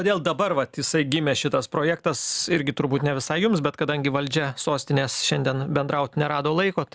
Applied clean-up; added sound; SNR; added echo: none; none; none; none.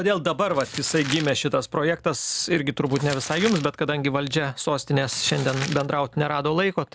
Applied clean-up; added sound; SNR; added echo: none; Crumpling, crinkling; 14 dB; none.